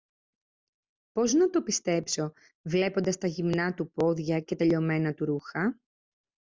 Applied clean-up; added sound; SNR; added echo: none; none; none; none.